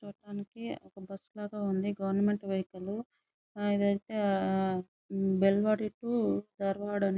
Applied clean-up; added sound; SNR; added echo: none; none; none; none.